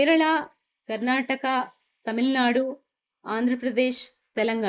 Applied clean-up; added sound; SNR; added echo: neural mask model Resemble Enhance denoiser.